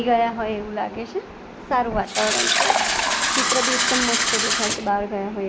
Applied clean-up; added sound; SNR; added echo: none; Fill (with liquid); -3 dB; none.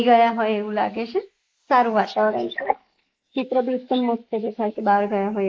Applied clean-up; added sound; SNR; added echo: neural mask model Resemble Enhance denoiser.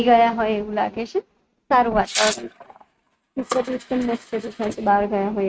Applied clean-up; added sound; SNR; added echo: neural mask model RNNoise.